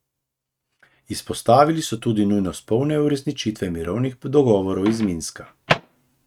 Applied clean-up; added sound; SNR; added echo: neural mask model RNNoise.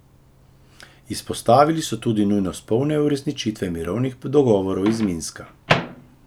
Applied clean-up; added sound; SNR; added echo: none; Microwave oven; 11 dB; none.